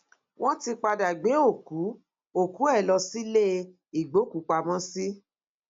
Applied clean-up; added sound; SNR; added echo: none; none; none; none.